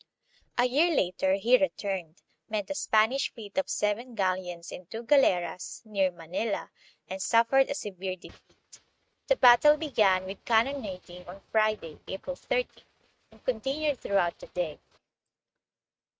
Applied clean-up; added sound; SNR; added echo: neural mask model RNNoise.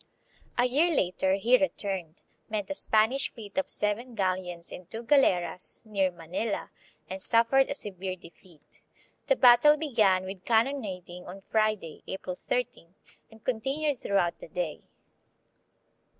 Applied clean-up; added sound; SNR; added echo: none; none; none; none.